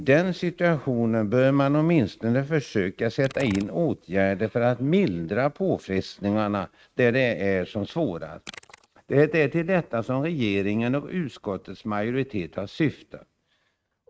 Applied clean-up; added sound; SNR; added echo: neural mask model RNNoise.